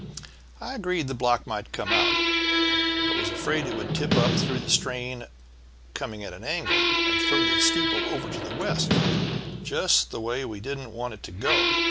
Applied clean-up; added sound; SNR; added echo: none; Squeak; -3 dB; none.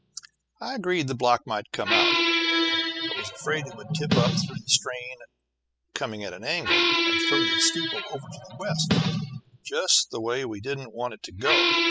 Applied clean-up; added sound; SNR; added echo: classical method spectral subtraction.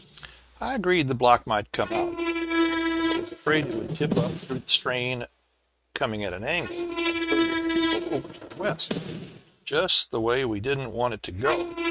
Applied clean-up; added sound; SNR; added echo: neural mask model RNNoise.